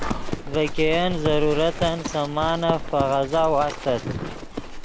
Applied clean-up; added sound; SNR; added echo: none; Livestock, farm animals, working animals; 5 dB; none.